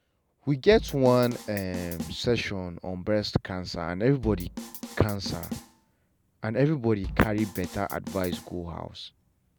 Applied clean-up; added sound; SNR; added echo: none; Drum kit; 12 dB; none.